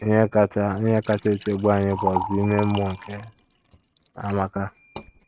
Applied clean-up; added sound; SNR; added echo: neural mask model RNNoise.